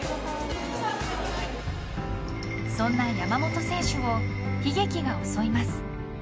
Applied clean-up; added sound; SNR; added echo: none; none; none; none.